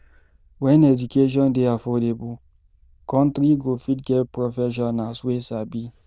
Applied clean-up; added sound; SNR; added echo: neural diffusion model UNIVERSE++.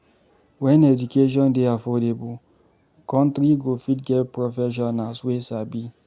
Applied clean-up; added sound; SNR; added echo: none; none; none; none.